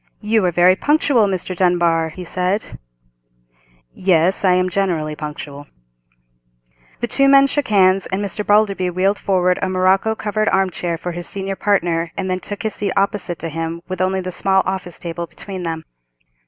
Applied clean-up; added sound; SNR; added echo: none; none; none; none.